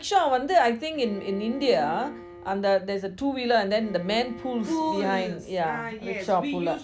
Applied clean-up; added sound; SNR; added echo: none; Bowed string instrument; 18 dB; none.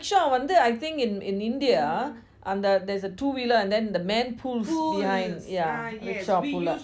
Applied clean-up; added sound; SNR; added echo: none; none; none; none.